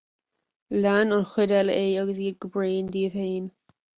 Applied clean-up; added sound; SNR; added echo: none; none; none; none.